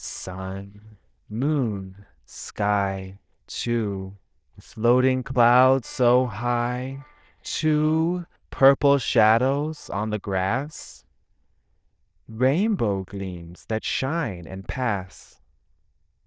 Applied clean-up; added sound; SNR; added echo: neural diffusion model UNIVERSE++.